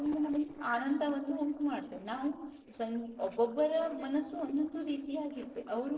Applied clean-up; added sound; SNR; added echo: neural separator model SepFormer DNS4.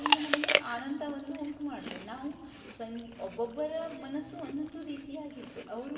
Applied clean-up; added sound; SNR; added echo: none; Chewing, mastication; -2 dB; reverberation time 2.0 s.